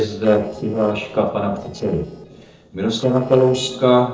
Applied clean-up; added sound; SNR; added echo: neural separator model SepFormer DNS4.